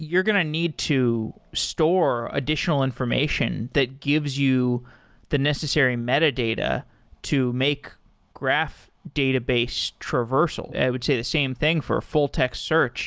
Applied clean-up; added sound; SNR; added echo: none; none; none; none.